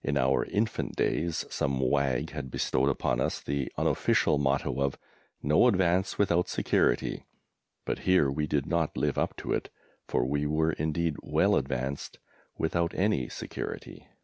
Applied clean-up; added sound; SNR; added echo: none; none; none; none.